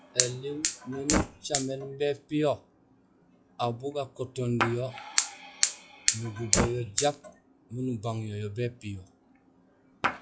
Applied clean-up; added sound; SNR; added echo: classical method log-MMSE.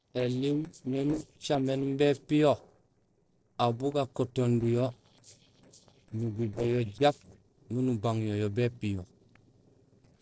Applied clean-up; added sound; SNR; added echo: neural separator model SepFormer DNS4.